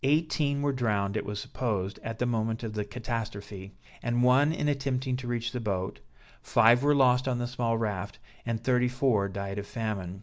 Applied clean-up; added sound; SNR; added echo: none; none; none; none.